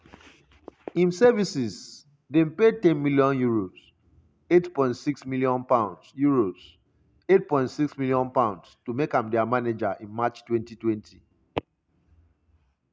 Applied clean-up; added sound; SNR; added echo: none; none; none; none.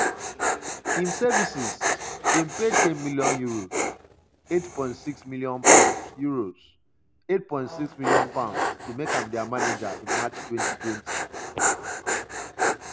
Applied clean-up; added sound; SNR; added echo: none; Dog; -4 dB; none.